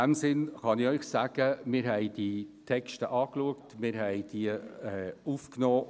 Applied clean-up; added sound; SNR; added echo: none; none; none; none.